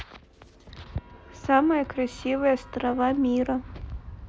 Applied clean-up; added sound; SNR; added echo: none; none; none; none.